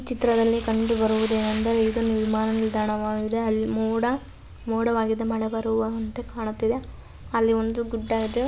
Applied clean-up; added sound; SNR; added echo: none; none; none; none.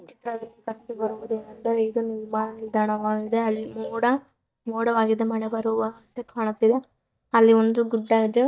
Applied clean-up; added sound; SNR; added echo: neural mask model DeepFilterNet 3.